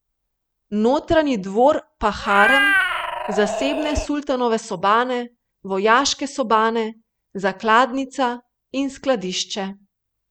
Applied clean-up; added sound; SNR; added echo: none; Meow; 0 dB; none.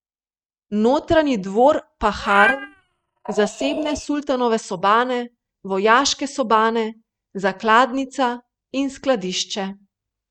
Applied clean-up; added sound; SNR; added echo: neural mask model RNNoise.